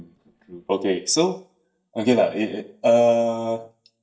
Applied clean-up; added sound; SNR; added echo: neural mask model DeepFilterNet 3.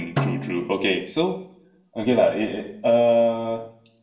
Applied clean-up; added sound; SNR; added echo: none; Snare drum; 9 dB; reverberation time 0.6 s.